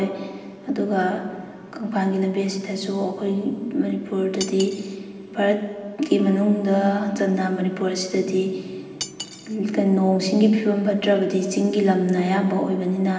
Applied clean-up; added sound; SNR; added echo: none; Cutlery, silverware; 17 dB; reverberation time 1.7 s.